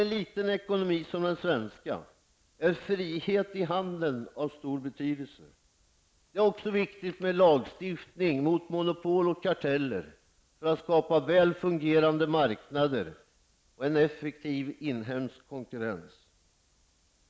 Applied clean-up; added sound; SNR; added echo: none; none; none; none.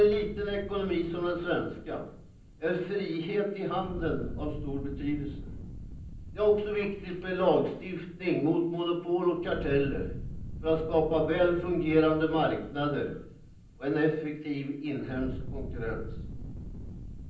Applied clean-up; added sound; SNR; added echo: none; Fire; 11 dB; reverberation time 0.6 s.